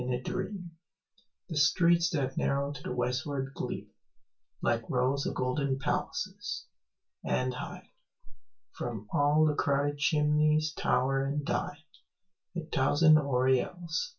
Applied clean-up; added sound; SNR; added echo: none; none; none; reverberation time 0.2 s.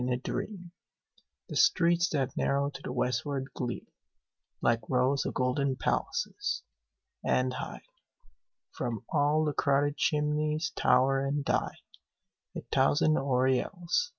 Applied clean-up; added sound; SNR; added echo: none; none; none; none.